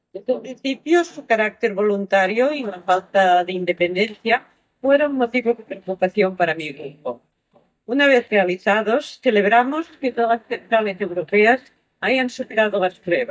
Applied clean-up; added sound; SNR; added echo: neural mask model DeepFilterNet 3.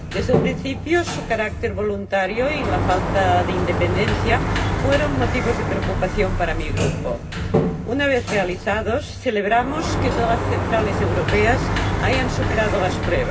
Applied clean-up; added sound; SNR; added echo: none; Sliding door; 0 dB; reverberation time 0.4 s.